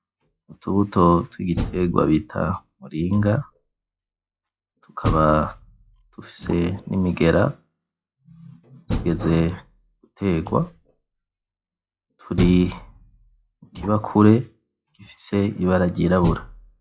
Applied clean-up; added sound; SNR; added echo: classical method log-MMSE.